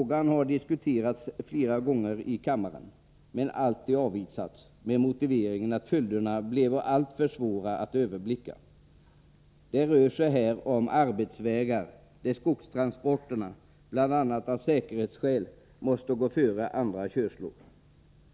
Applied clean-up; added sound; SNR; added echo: none; none; none; none.